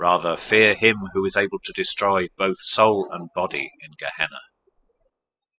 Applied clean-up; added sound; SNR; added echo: classical method spectral subtraction.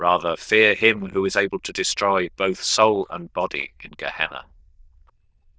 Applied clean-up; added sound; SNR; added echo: neural diffusion model UNIVERSE++.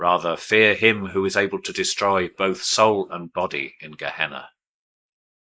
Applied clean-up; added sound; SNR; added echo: neural mask model Resemble Enhance denoiser.